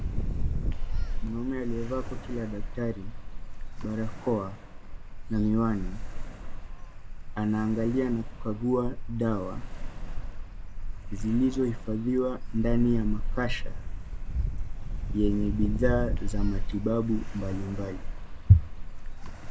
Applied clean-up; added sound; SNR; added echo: none; Ocean; 0 dB; none.